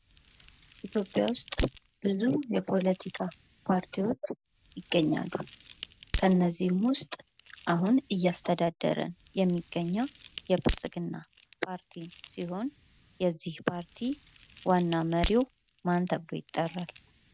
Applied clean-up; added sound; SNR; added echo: none; Crack; 12 dB; none.